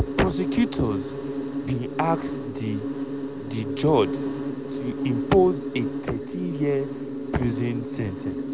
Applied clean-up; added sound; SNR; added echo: none; Insect; 3 dB; none.